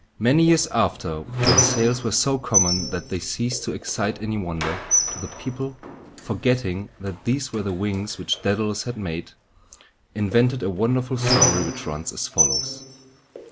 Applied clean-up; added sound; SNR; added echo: none; Squeak; 3 dB; none.